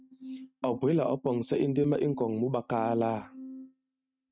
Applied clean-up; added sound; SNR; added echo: neural mask model RNNoise.